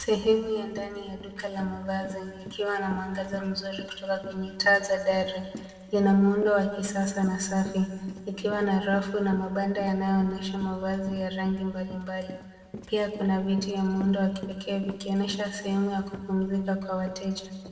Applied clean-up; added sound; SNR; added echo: none; Run; 18 dB; reverberation time 1.6 s.